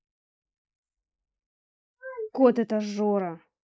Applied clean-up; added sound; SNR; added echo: neural mask model Resemble Enhance denoiser.